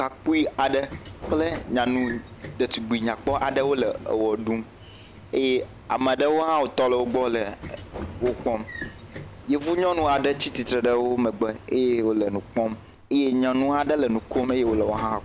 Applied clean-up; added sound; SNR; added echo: none; Sliding door / Train; 15 dB; none.